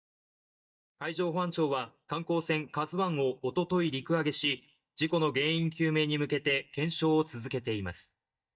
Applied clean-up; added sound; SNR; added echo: neural mask model DeepFilterNet 3.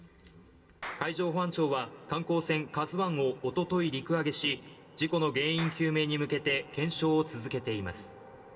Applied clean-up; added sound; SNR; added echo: none; Clapping; 19 dB; reverberation time 2.0 s.